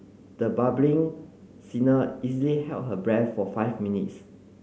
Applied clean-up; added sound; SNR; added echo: none; none; none; none.